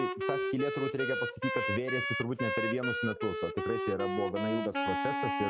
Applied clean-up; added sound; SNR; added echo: none; Wind instrument, woodwind instrument; 0 dB; none.